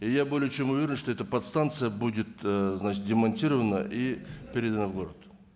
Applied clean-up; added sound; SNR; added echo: none; none; none; none.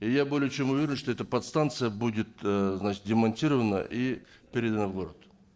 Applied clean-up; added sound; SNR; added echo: neural separator model SepFormer DNS4.